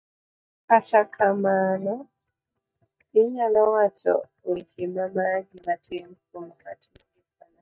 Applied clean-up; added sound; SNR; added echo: neural mask model DeepFilterNet 3.